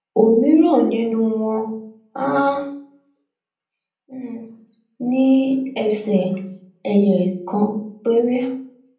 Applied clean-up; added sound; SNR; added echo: none; none; none; reverberation time 0.6 s.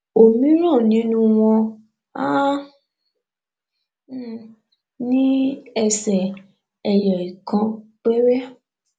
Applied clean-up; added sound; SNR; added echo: none; none; none; none.